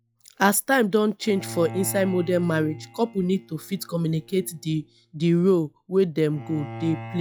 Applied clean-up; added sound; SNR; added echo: classical method log-MMSE.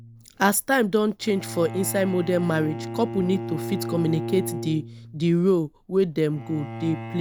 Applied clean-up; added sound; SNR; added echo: none; Bowed string instrument; 10 dB; none.